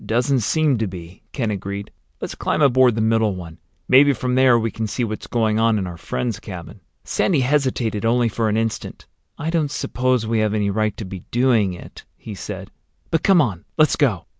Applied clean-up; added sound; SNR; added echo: none; none; none; none.